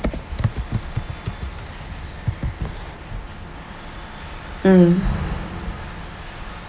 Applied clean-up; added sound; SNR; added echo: none; none; none; none.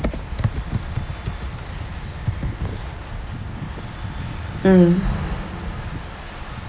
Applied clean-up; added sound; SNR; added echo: none; Wind; 9 dB; none.